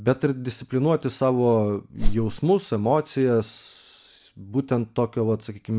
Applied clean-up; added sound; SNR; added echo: none; Whoosh, swoosh, swish; -4 dB; none.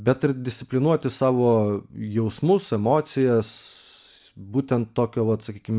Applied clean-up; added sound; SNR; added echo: none; none; none; none.